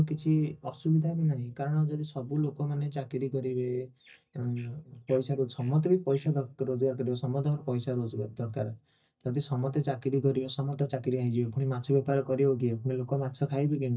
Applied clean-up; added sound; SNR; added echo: neural mask model DeepFilterNet 3.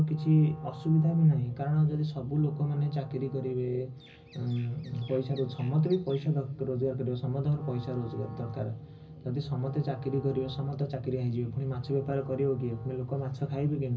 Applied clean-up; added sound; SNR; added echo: none; Wind instrument, woodwind instrument; 20 dB; reverberation time 0.4 s.